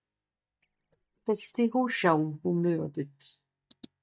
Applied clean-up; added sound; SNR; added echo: neural mask model DeepFilterNet 3.